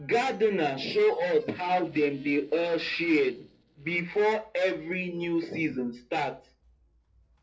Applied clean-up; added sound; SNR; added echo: neural separator model SepFormer DNS4.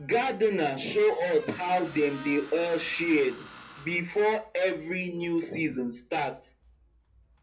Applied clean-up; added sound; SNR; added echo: none; Squeak; 20 dB; reverberation time 0.3 s.